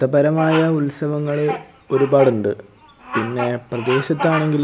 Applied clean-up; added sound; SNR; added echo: none; Bird vocalization, bird call, bird song; 11 dB; none.